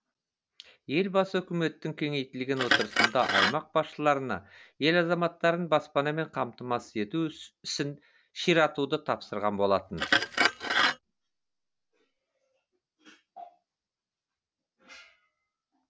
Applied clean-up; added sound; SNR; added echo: none; Glass; -1 dB; none.